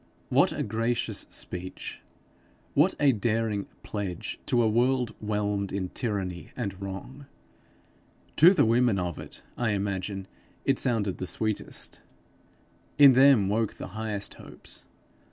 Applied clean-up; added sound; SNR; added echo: none; none; none; none.